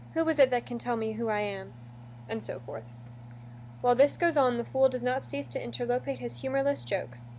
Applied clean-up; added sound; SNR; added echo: none; Engine; 15 dB; none.